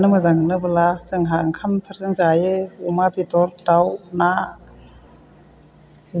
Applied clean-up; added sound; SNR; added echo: none; none; none; none.